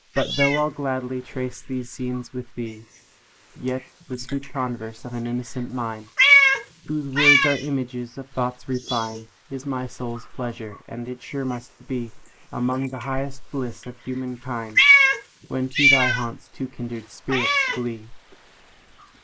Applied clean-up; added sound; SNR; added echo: neural mask model Resemble Enhance denoiser.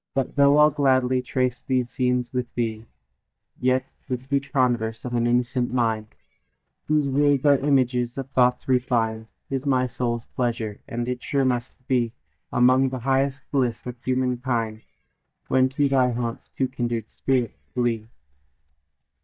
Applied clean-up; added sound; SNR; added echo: neural mask model DeepFilterNet 3.